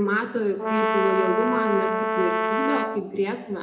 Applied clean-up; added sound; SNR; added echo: none; Brass instrument; -1 dB; reverberation time 0.6 s.